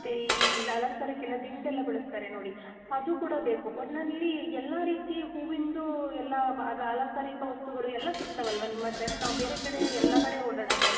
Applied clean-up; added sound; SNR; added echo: none; Dishes, pots, and pans; 3 dB; reverberation time 2.8 s.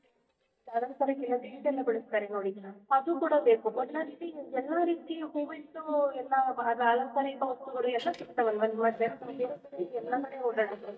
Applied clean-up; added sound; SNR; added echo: neural mask model DeepFilterNet 3.